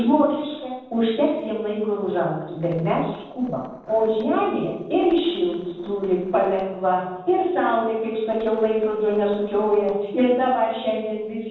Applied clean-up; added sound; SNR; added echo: neural separator model SepFormer DNS4.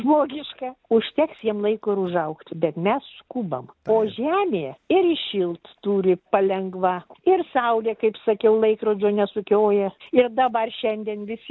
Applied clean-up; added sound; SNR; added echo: none; none; none; none.